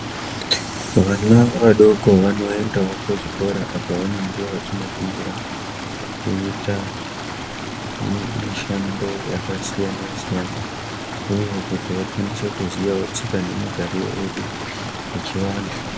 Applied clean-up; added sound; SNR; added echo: none; Stream; 7 dB; none.